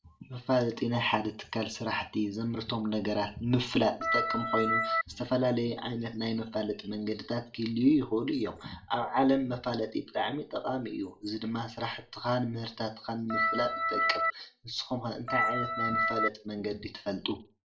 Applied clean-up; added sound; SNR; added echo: none; Organ; -3 dB; reverberation time 0.3 s.